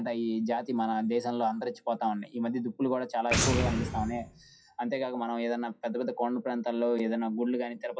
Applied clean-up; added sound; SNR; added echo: classical method WPE with log-MMSE.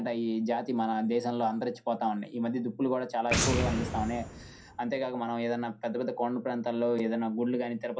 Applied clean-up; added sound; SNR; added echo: none; Boom; 5 dB; reverberation time 0.3 s.